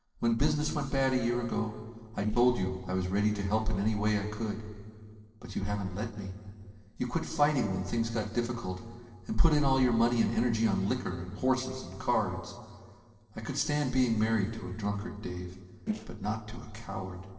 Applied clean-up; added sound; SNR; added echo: neural separator model SepFormer DNS4.